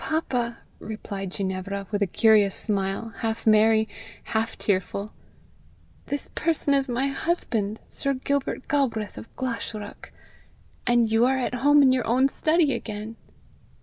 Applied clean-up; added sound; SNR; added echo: none; none; none; none.